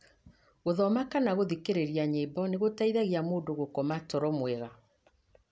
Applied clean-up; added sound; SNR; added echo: none; none; none; none.